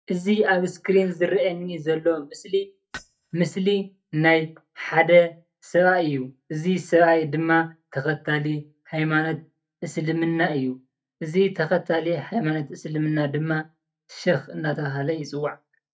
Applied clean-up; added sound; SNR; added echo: neural mask model DeepFilterNet 3.